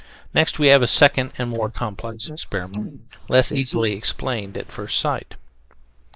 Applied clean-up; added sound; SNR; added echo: neural mask model Resemble Enhance denoiser.